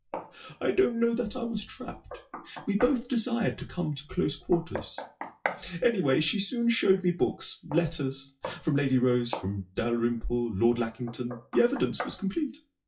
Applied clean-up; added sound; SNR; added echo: classical method WPE with log-MMSE.